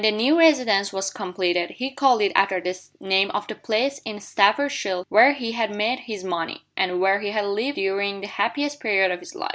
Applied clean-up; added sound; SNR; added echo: none; none; none; none.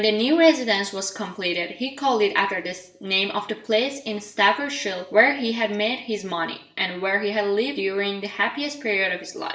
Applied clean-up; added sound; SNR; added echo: none; none; none; reverberation time 0.5 s.